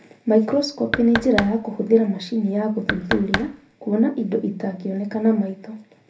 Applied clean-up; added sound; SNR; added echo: none; Knock; 7 dB; reverberation time 0.3 s.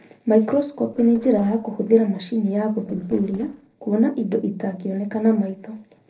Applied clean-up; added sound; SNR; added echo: neural separator model SepFormer DNS4.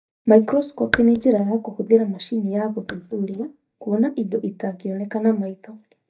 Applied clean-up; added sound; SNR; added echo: neural mask model DeepFilterNet 3.